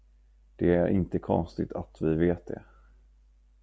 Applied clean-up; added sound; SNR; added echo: none; none; none; none.